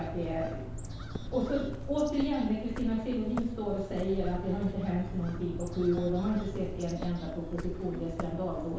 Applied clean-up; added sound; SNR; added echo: none; Bird; 7 dB; reverberation time 0.8 s.